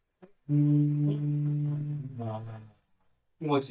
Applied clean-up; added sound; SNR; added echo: neural mask model DeepFilterNet 3.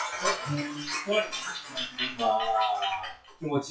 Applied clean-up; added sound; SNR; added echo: classical method WPE with log-MMSE.